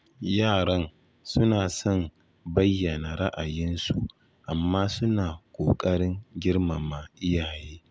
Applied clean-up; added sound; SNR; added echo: none; none; none; none.